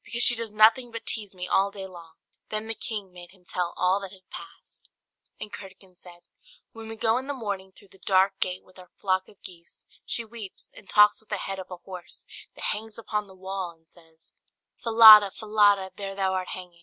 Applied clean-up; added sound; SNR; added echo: none; none; none; none.